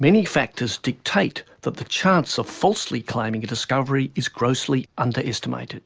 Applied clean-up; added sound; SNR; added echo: none; none; none; none.